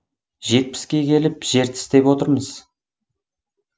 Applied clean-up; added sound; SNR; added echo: none; none; none; none.